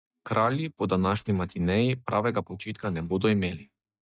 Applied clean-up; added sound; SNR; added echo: neural mask model DeepFilterNet 3.